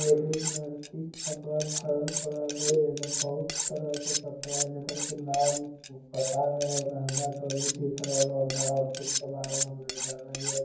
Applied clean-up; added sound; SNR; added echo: none; Cutlery, silverware; 4 dB; reverberation time 0.9 s.